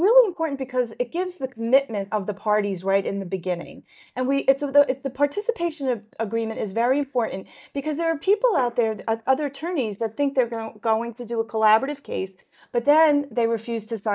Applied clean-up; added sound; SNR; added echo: neural mask model DeepFilterNet 3.